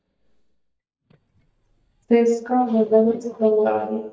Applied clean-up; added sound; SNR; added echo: neural mask model DeepFilterNet 3.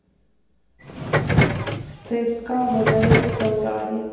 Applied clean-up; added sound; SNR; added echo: none; Subway, metro, underground; -2 dB; reverberation time 1.2 s.